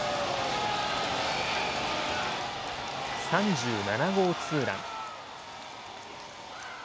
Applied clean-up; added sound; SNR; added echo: none; none; none; none.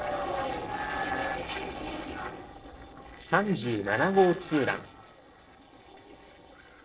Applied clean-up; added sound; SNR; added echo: neural separator model SepFormer DNS4.